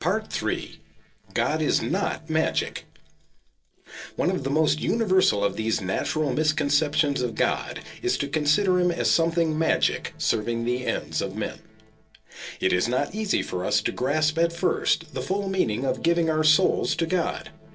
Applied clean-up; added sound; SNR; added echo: neural separator model SepFormer DNS4.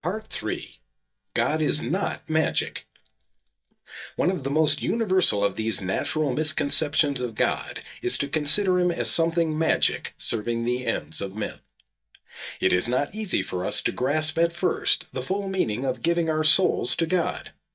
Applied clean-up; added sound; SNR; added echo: neural mask model DeepFilterNet 3.